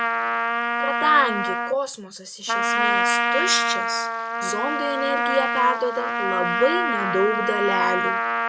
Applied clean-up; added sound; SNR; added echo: none; Trumpet; -2 dB; none.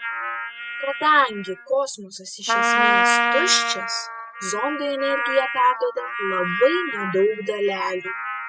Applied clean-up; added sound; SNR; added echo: classical method spectral subtraction.